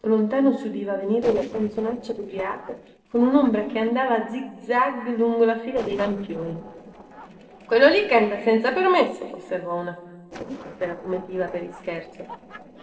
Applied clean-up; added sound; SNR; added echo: neural separator model SepFormer DNS4.